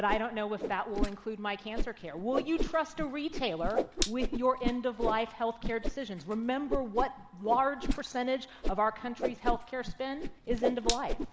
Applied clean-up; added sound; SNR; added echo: none; Whoosh, swoosh, swish; 2 dB; none.